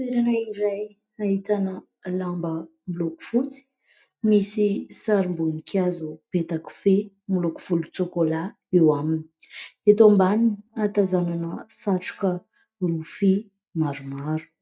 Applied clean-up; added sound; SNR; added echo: neural mask model DeepFilterNet 3.